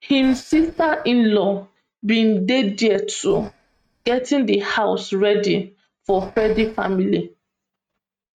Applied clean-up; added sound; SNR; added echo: neural mask model RNNoise.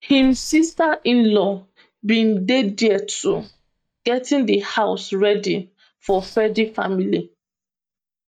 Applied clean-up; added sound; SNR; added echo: neural mask model DeepFilterNet 3.